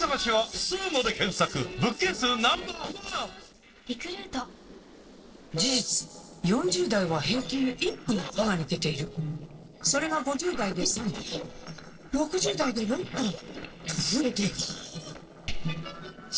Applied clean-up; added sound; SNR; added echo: neural separator model SepFormer DNS4.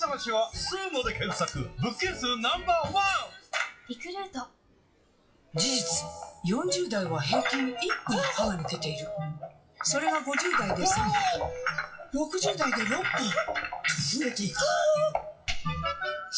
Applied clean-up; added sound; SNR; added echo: classical method WPE with log-MMSE.